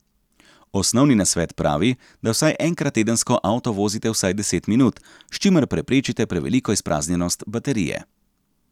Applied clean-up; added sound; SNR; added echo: none; none; none; none.